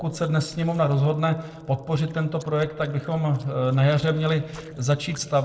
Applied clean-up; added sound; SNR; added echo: neural separator model SepFormer DNS4.